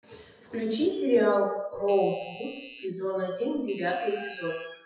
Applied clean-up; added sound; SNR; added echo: classical method WPE with log-MMSE.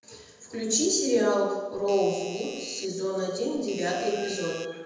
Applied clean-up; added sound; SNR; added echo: none; Doorbell; 15 dB; reverberation time 1.1 s.